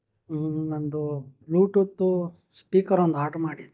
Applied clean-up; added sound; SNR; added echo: neural mask model DeepFilterNet 3.